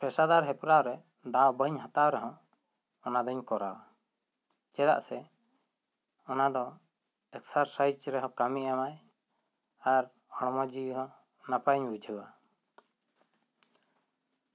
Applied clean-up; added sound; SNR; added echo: none; none; none; none.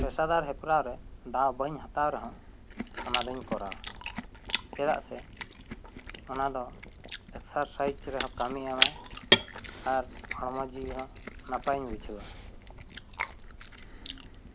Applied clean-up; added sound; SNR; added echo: none; Chewing, mastication; 1 dB; none.